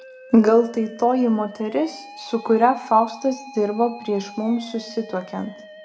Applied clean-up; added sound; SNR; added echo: none; Musical instrument; 20 dB; reverberation time 0.6 s.